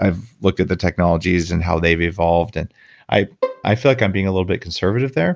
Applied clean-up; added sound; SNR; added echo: none; Bowed string instrument; 11 dB; none.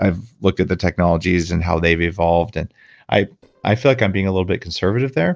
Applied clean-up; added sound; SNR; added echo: neural separator model SepFormer DNS4.